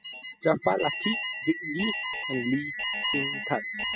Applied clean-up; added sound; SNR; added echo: classical method spectral subtraction.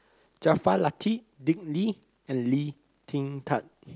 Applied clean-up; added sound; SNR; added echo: none; none; none; none.